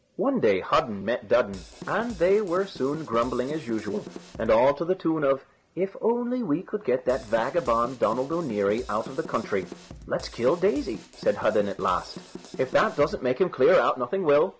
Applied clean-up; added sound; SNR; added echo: none; Drum kit; 17 dB; none.